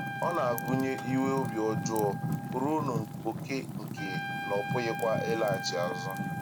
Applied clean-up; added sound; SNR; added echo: none; Fire + Trumpet; 2 dB; none.